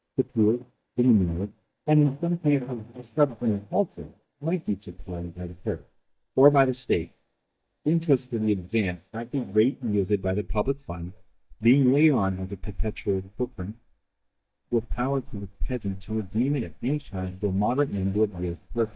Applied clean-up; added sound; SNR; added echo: neural mask model DeepFilterNet 3.